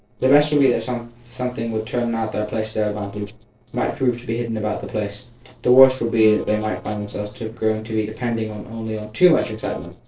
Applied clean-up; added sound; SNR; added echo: neural separator model SepFormer DNS4.